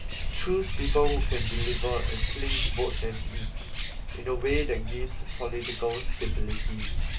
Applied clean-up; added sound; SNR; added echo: none; Bird; -4 dB; reverberation time 0.2 s.